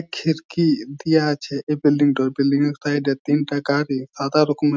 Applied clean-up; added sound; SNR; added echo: none; none; none; none.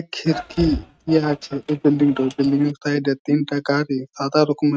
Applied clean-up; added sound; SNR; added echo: neural mask model RNNoise.